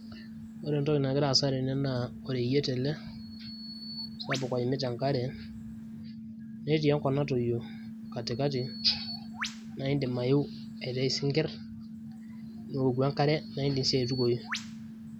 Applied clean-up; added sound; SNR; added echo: none; Bird vocalization, bird call, bird song; 17 dB; none.